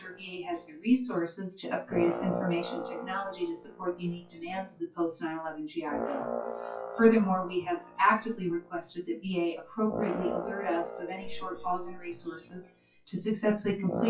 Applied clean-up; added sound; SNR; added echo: classical method WPE with log-MMSE.